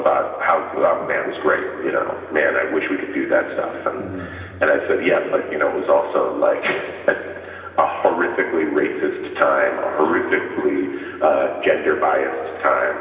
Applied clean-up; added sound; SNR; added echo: none; none; none; reverberation time 2.6 s.